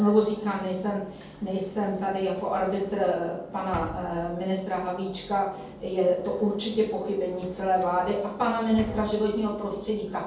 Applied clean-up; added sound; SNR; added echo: none; Sliding door / Slam; 19 dB; reverberation time 0.7 s.